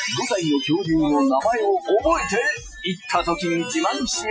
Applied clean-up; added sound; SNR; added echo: classical method Wiener filter.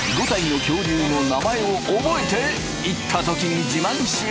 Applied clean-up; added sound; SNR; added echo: none; Harmonica; 12 dB; none.